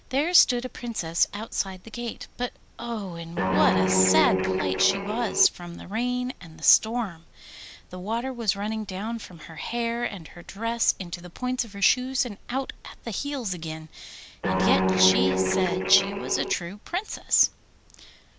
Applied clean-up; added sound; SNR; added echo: none; Guitar; -3 dB; none.